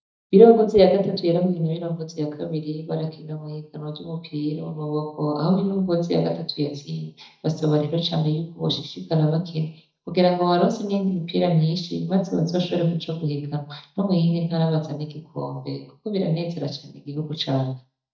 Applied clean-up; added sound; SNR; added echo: neural mask model DeepFilterNet 3.